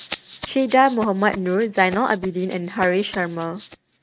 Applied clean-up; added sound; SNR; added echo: neural mask model RNNoise.